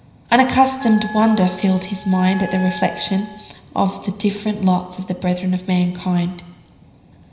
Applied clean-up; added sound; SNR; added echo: none; Wind instrument, woodwind instrument; 14 dB; reverberation time 0.9 s.